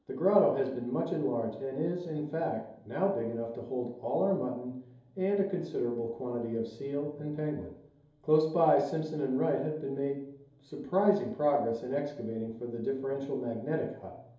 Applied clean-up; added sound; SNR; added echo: none; none; none; reverberation time 2.8 s.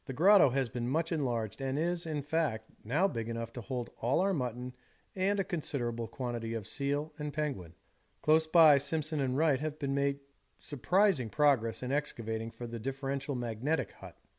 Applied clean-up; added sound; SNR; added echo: none; none; none; none.